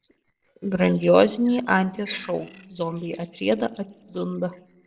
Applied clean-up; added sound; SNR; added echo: neural separator model SepFormer DNS4.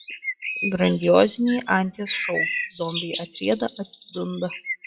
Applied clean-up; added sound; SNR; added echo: classical method WPE with log-MMSE.